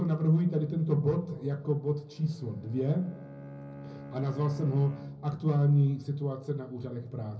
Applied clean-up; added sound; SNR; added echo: none; Bowed string instrument; 18 dB; reverberation time 0.4 s.